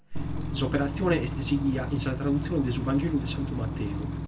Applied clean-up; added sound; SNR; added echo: none; Engine / Truck / Car; 3 dB; reverberation time 0.2 s.